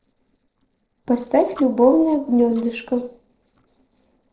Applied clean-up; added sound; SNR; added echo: neural separator model SepFormer DNS4.